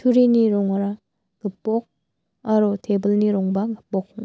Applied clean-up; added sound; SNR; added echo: none; none; none; none.